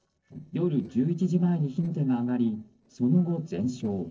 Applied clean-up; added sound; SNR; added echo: neural separator model SepFormer DNS4.